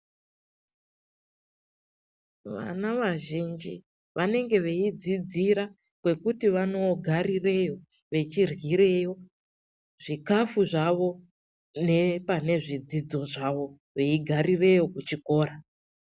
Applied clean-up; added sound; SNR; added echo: none; none; none; none.